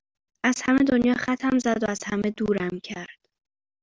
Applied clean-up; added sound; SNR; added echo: none; none; none; none.